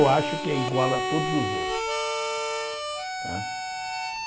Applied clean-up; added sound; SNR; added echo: none; Harmonica; 0 dB; none.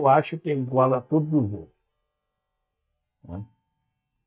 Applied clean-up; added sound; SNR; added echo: neural mask model DeepFilterNet 3.